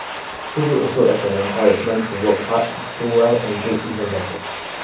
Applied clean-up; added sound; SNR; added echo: none; Domestic sounds, home sounds; 9 dB; reverberation time 0.6 s.